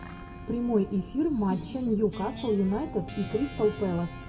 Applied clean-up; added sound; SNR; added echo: none; Guitar; 17 dB; reverberation time 0.6 s.